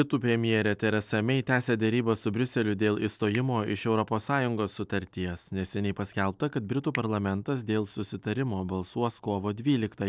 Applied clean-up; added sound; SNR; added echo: neural separator model SepFormer DNS4.